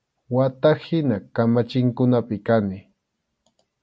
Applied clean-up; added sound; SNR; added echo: none; none; none; none.